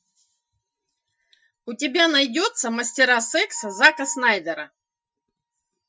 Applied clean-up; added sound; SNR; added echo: classical method Wiener filter.